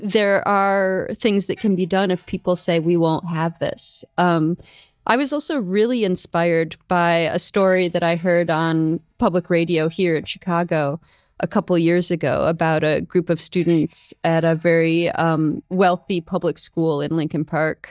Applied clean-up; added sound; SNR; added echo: neural mask model DeepFilterNet 3.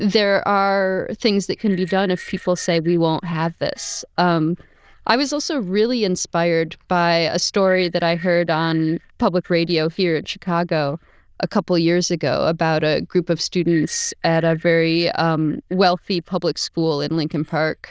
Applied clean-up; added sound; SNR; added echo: neural diffusion model UNIVERSE++.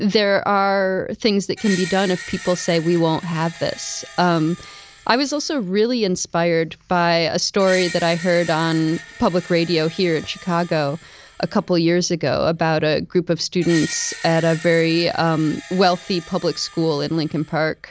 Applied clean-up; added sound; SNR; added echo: none; Screech; 17 dB; none.